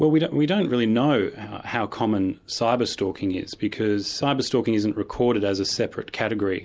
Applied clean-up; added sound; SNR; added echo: none; none; none; none.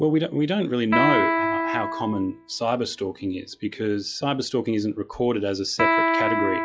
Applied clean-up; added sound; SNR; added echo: classical method log-MMSE.